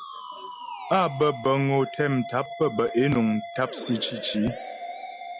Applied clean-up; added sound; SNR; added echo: none; Musical instrument; 11 dB; none.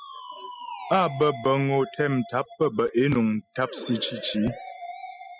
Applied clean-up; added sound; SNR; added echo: classical method spectral subtraction.